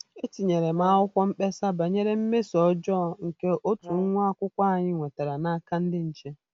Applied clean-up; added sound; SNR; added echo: none; Brass instrument; 16 dB; none.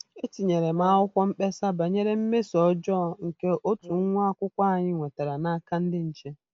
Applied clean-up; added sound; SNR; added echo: neural mask model Resemble Enhance denoiser.